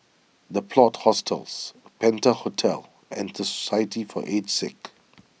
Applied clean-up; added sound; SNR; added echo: none; none; none; none.